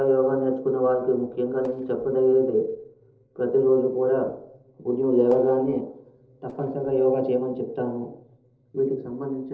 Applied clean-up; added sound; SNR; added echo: neural separator model SepFormer DNS4.